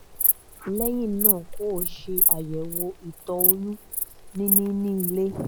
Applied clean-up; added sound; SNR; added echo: none; Insect; -3 dB; none.